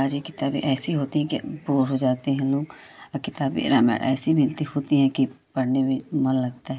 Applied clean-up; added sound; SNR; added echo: none; none; none; none.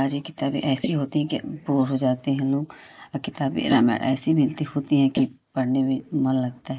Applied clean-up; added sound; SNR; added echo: neural mask model Resemble Enhance denoiser.